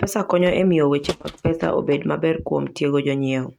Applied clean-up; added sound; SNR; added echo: neural mask model RNNoise.